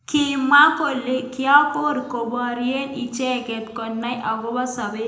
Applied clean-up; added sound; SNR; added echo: none; none; none; reverberation time 0.8 s.